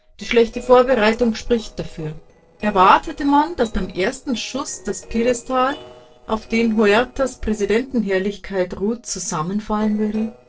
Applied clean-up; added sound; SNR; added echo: neural separator model SepFormer DNS4.